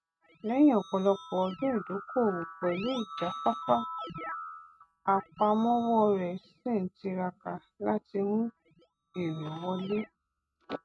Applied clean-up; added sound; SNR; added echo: neural mask model RNNoise.